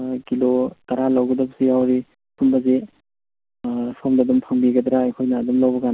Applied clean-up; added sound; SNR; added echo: none; none; none; none.